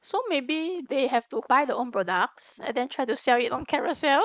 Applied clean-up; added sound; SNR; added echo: neural mask model Resemble Enhance denoiser.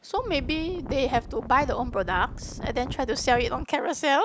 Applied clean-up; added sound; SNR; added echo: none; Wind; 9 dB; none.